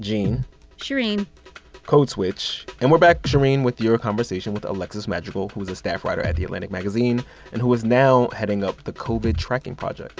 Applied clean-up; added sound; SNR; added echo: none; none; none; none.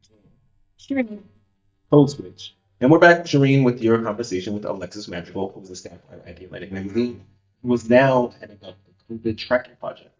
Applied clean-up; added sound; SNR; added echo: neural mask model DeepFilterNet 3.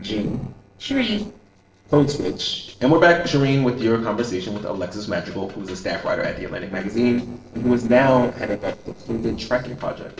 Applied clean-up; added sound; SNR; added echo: neural separator model SepFormer DNS4.